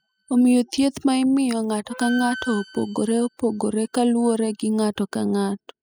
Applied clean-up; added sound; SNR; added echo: classical method spectral subtraction.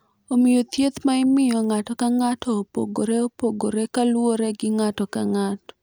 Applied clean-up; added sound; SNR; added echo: none; none; none; none.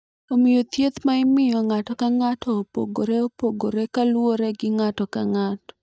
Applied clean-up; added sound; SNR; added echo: neural mask model DeepFilterNet 3.